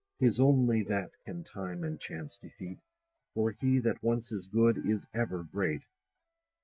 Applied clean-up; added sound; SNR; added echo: neural mask model DeepFilterNet 3.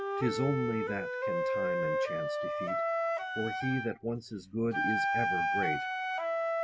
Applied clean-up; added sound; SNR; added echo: none; Wind instrument, woodwind instrument; -4 dB; none.